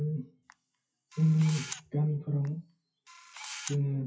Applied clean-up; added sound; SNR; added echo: classical method WPE with log-MMSE.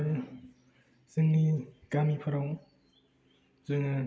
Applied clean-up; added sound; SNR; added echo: none; none; none; none.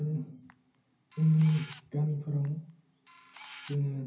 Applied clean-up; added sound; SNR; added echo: none; Camera; 18 dB; reverberation time 0.5 s.